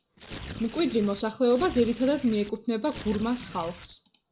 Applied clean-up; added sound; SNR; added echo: none; Tearing; 14 dB; reverberation time 0.3 s.